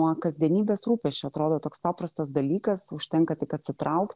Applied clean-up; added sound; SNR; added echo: none; none; none; none.